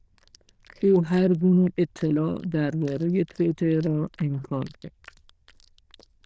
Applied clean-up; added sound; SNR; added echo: neural diffusion model UNIVERSE++.